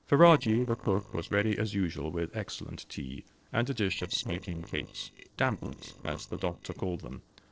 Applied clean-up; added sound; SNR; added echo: neural separator model SepFormer DNS4.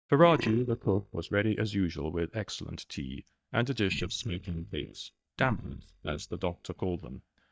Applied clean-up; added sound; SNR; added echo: neural mask model DeepFilterNet 3.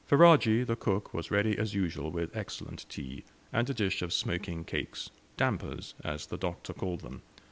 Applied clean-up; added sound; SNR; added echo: none; none; none; none.